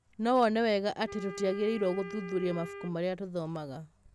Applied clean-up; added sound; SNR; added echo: none; Wind instrument, woodwind instrument; 14 dB; none.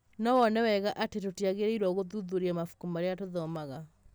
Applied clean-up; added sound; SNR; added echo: none; none; none; none.